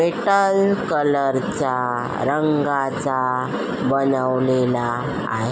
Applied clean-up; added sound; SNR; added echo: none; none; none; none.